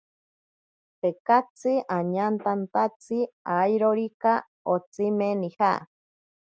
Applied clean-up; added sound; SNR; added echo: none; none; none; none.